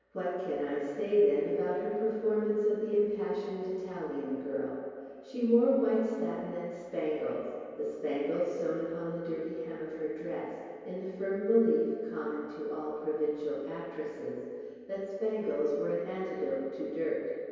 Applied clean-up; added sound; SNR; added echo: none; none; none; reverberation time 2.2 s.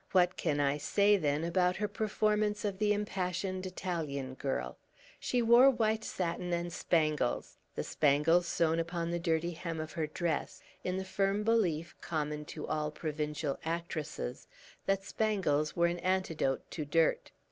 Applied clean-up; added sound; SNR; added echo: none; none; none; none.